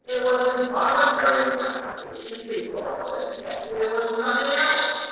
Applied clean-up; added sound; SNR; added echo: neural separator model SepFormer DNS4.